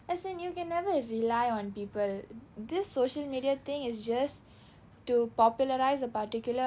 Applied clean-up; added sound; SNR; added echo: none; none; none; none.